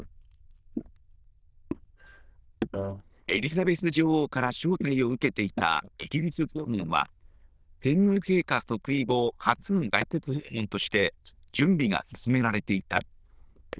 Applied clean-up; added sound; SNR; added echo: neural diffusion model UNIVERSE++.